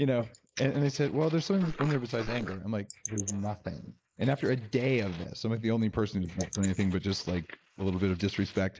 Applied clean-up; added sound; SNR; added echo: neural mask model Resemble Enhance denoiser.